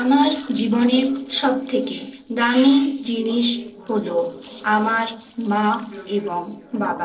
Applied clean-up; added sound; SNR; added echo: neural separator model SepFormer DNS4.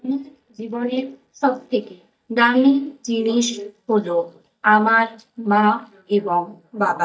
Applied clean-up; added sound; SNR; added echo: neural mask model DeepFilterNet 3.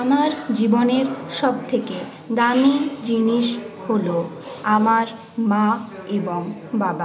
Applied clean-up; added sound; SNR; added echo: none; none; none; none.